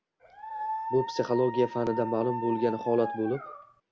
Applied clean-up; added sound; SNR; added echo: none; Dog; 7 dB; none.